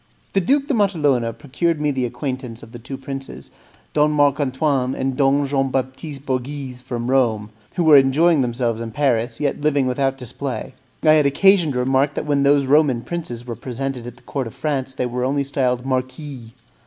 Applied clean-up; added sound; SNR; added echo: none; none; none; none.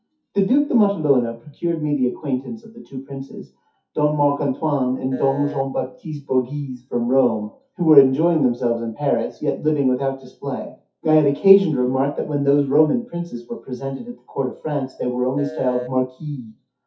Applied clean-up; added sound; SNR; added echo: classical method WPE with log-MMSE.